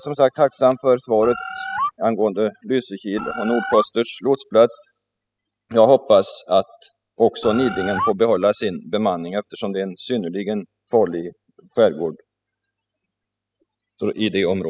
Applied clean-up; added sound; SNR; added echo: classical method spectral subtraction.